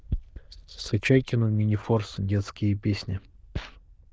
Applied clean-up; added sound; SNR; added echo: neural diffusion model UNIVERSE++.